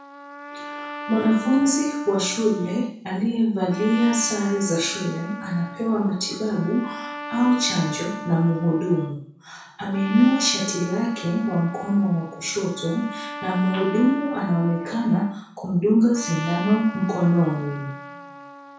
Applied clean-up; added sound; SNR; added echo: none; Trumpet; 13 dB; reverberation time 0.6 s.